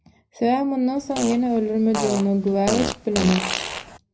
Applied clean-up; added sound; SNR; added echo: none; Fart; 6 dB; reverberation time 0.4 s.